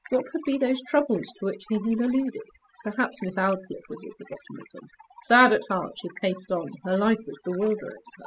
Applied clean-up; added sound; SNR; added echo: classical method spectral subtraction.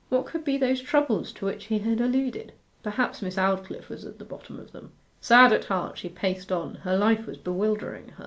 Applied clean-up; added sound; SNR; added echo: none; none; none; none.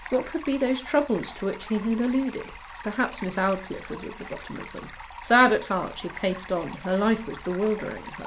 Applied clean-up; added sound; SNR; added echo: none; Stream; 15 dB; none.